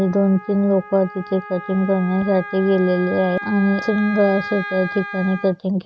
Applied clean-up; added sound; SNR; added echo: none; Wind instrument, woodwind instrument; 12 dB; none.